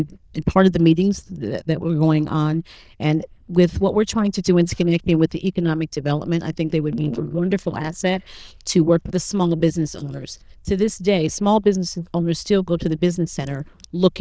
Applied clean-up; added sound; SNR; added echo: neural diffusion model UNIVERSE++.